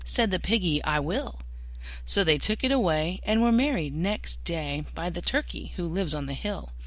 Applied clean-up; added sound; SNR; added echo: none; none; none; none.